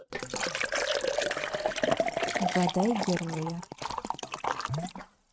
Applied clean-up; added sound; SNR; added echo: neural mask model RNNoise.